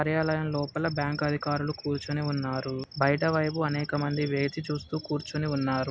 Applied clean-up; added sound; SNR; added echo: none; none; none; none.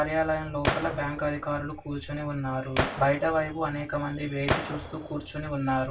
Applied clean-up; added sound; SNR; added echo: none; Gunshot, gunfire; 5 dB; reverberation time 0.2 s.